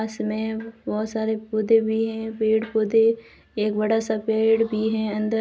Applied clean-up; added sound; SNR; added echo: none; none; none; none.